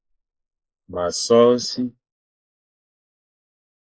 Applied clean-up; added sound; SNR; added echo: neural mask model Resemble Enhance denoiser.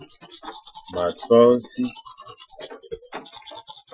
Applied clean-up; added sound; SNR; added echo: classical method Wiener filter.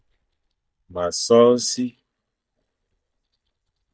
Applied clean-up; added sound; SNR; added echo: neural mask model DeepFilterNet 3.